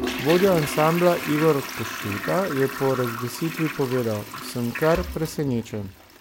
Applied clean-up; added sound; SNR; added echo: none; Toilet flush; 8 dB; none.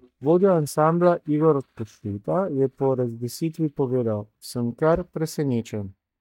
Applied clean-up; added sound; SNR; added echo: neural mask model DeepFilterNet 3.